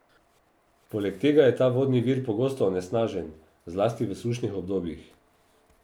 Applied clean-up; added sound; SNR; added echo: none; none; none; none.